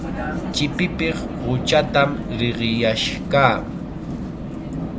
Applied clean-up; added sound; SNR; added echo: none; Vehicle; 5 dB; none.